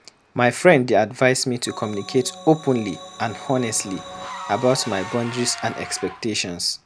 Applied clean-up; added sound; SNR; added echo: none; Engine / Car + Organ; 16 dB; none.